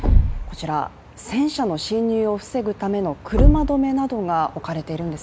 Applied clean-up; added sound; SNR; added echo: none; Thump, thud; 0 dB; none.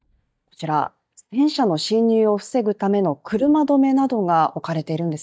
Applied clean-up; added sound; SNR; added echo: neural mask model DeepFilterNet 3.